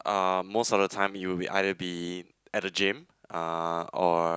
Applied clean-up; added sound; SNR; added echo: none; none; none; none.